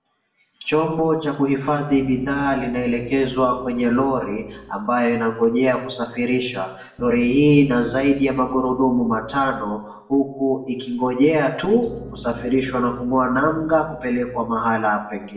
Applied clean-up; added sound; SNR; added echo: none; Piano; 18 dB; reverberation time 0.6 s.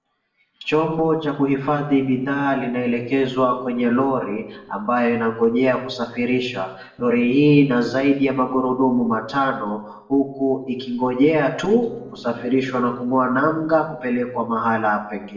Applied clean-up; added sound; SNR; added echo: neural separator model SepFormer DNS4.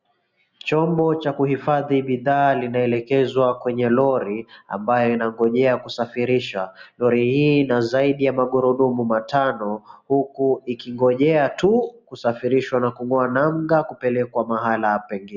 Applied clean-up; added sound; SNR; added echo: none; none; none; none.